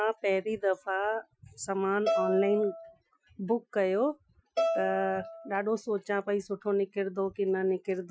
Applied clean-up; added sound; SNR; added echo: classical method Wiener filter.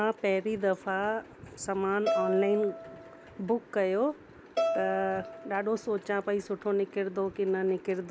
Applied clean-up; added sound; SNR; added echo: none; Bowed string instrument; 5 dB; none.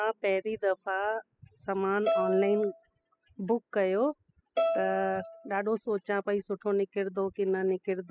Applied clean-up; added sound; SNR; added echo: classical method spectral subtraction.